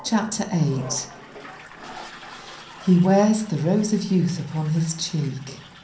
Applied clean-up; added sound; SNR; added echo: none; Toilet flush; 19 dB; reverberation time 0.6 s.